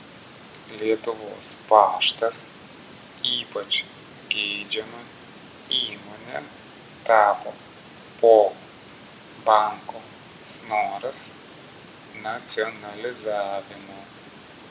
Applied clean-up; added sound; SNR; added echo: none; none; none; none.